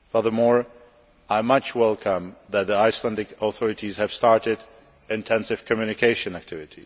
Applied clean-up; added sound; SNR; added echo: none; none; none; none.